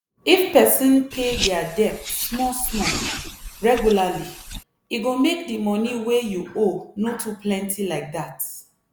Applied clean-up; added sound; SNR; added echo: none; Car; 8 dB; none.